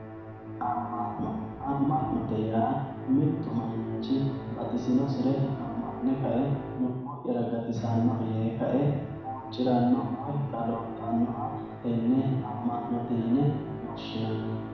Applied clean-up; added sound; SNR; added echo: none; Musical instrument; 8 dB; reverberation time 1.1 s.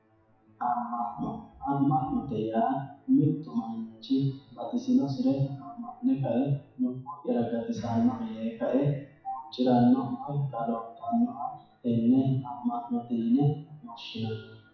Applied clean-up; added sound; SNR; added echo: classical method WPE with log-MMSE.